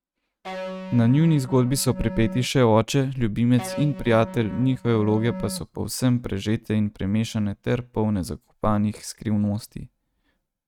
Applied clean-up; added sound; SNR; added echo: neural mask model RNNoise.